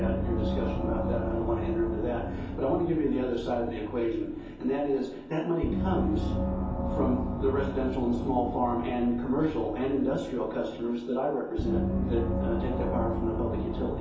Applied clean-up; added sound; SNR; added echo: none; Gong; 2 dB; reverberation time 0.6 s.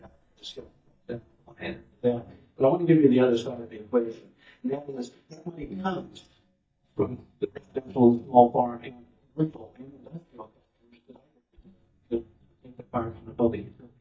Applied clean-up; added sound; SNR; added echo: neural mask model DeepFilterNet 3.